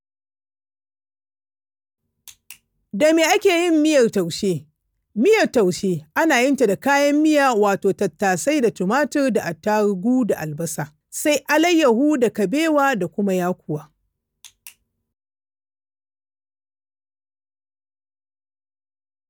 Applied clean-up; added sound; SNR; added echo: none; none; none; none.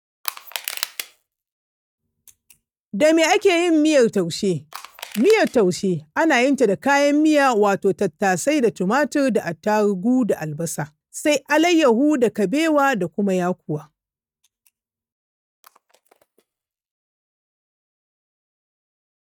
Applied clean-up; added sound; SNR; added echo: neural mask model RNNoise.